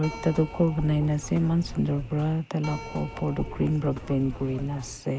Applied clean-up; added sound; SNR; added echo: none; Keyboard (musical); 11 dB; none.